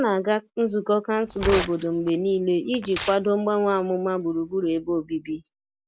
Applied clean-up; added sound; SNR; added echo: none; Tearing; 11 dB; none.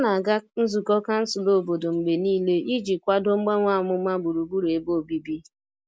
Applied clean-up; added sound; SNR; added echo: none; none; none; none.